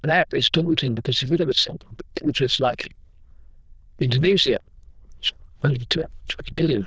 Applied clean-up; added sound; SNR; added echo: neural diffusion model UNIVERSE++.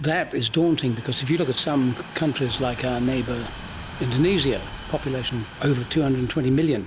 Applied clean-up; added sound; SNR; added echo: none; Train + Boom; 13 dB; none.